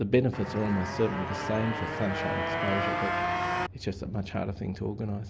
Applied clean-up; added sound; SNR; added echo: none; Motorcycle; 1 dB; none.